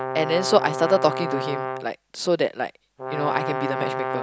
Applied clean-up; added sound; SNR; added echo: none; Brass instrument; 5 dB; none.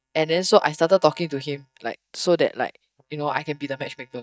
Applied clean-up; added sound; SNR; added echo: neural mask model DeepFilterNet 3.